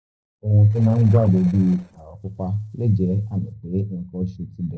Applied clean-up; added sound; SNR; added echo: neural separator model SepFormer DNS4.